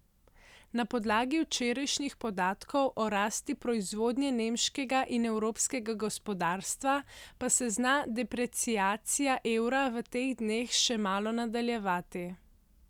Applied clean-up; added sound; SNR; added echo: none; none; none; none.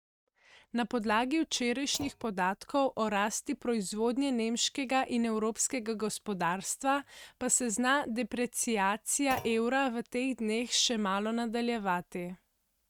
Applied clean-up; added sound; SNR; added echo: neural mask model RNNoise.